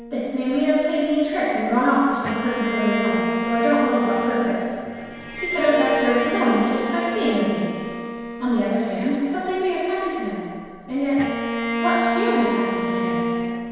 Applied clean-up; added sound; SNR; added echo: none; Bowed string instrument; 4 dB; reverberation time 1.9 s.